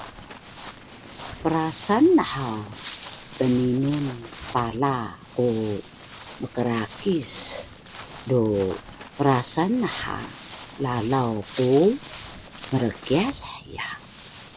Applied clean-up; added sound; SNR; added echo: none; Walk, footsteps; 12 dB; none.